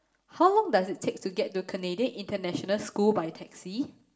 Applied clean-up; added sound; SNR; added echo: none; none; none; reverberation time 0.4 s.